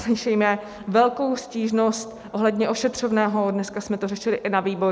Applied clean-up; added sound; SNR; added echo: none; none; none; none.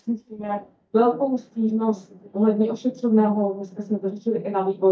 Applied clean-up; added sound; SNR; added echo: neural mask model DeepFilterNet 3.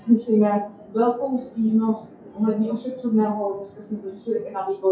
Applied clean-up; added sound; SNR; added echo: classical method WPE with log-MMSE.